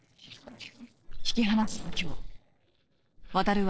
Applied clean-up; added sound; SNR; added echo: neural separator model SepFormer DNS4.